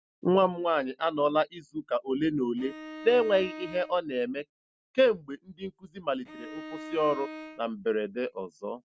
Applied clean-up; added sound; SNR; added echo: none; Bowed string instrument; 13 dB; none.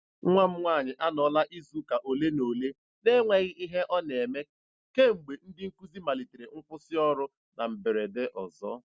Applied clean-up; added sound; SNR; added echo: none; none; none; none.